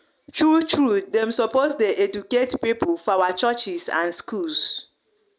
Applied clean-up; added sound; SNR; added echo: none; none; none; none.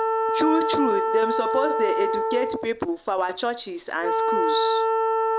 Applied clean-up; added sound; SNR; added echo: none; Wind instrument, woodwind instrument; -3 dB; none.